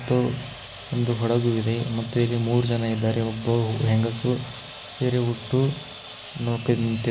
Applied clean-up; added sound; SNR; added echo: none; Sawing; 14 dB; none.